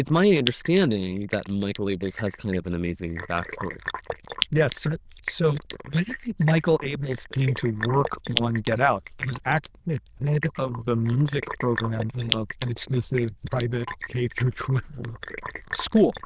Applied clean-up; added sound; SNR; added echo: neural diffusion model UNIVERSE++.